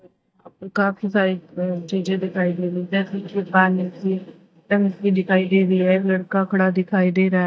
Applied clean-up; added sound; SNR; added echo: neural mask model DeepFilterNet 3.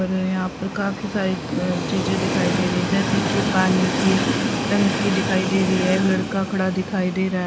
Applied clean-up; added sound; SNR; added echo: none; Train; 2 dB; none.